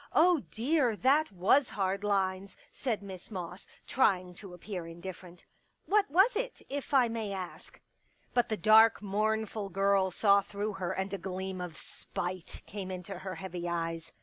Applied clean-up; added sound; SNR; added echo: none; none; none; none.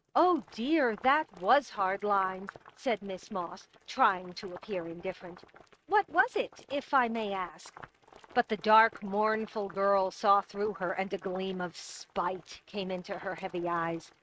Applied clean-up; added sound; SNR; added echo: neural mask model RNNoise.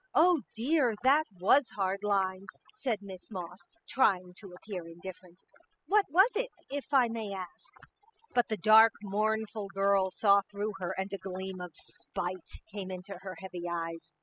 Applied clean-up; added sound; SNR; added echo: classical method spectral subtraction.